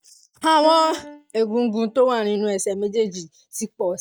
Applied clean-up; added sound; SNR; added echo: neural mask model DeepFilterNet 3.